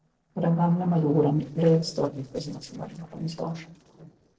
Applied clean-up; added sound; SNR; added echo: neural separator model SepFormer DNS4.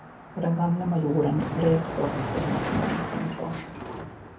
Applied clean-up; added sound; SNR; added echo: none; Car passing by; 6 dB; reverberation time 0.3 s.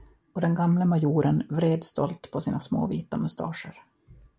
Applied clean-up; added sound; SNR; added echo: none; none; none; none.